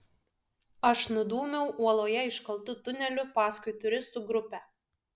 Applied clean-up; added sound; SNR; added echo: none; none; none; none.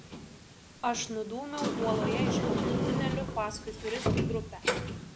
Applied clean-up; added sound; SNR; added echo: none; Sliding door; -4 dB; none.